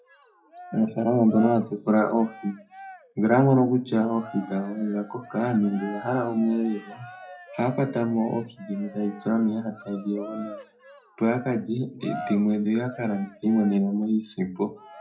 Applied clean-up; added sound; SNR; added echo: classical method WPE with log-MMSE.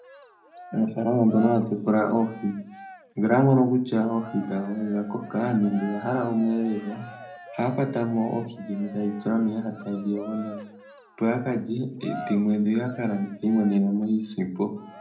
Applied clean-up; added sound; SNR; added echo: none; Cheering; 18 dB; reverberation time 0.5 s.